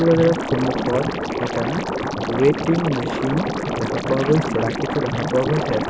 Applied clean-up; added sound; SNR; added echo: none; Liquid; 2 dB; none.